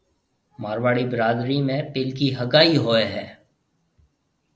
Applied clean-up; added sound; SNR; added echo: none; none; none; none.